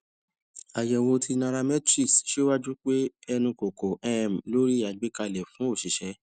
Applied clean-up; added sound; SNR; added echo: none; none; none; none.